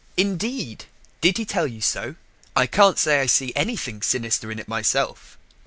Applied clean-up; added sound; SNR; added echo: none; none; none; none.